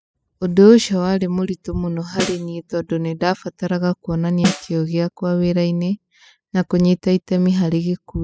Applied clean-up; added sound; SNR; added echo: classical method spectral subtraction.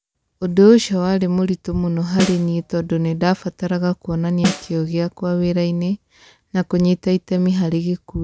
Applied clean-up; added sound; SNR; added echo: none; Snare drum; 10 dB; none.